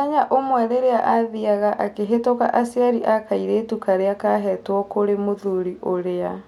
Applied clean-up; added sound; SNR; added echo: none; none; none; none.